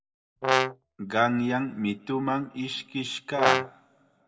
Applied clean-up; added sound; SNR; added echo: none; Brass instrument; -2 dB; reverberation time 0.8 s.